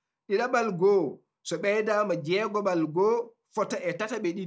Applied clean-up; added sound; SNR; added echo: none; none; none; none.